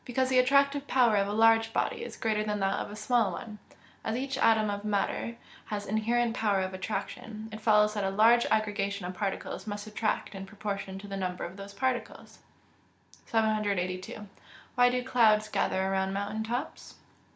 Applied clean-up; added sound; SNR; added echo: none; none; none; none.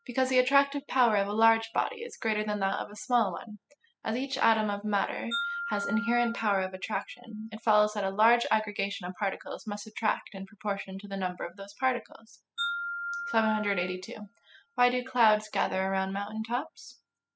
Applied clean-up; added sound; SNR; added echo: classical method spectral subtraction.